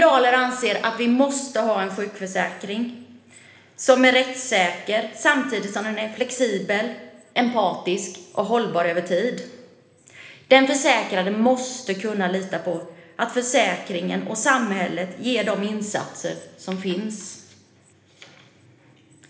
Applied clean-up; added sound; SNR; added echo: none; none; none; reverberation time 1.1 s.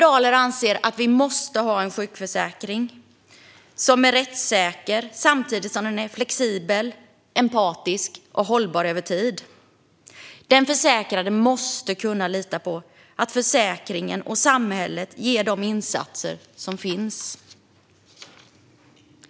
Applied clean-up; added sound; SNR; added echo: none; none; none; none.